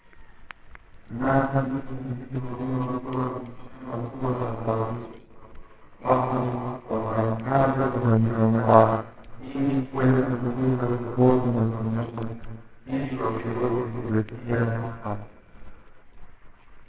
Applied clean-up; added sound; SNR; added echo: neural separator model SepFormer WHAMR!.